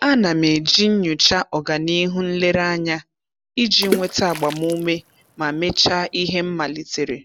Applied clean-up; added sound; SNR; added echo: none; Water / Splash, splatter; 11 dB; none.